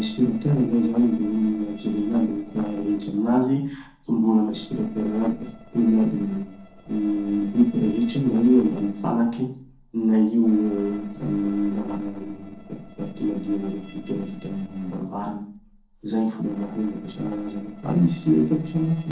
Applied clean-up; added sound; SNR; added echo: neural separator model SepFormer DNS4.